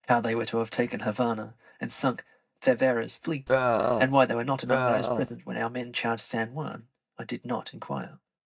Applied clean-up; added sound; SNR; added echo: neural mask model DeepFilterNet 3.